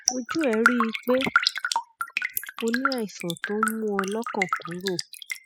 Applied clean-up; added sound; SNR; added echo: classical method spectral subtraction.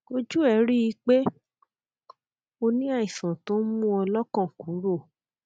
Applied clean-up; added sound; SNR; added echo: none; none; none; none.